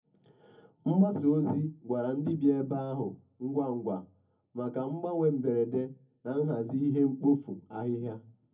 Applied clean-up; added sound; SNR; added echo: none; none; none; reverberation time 0.3 s.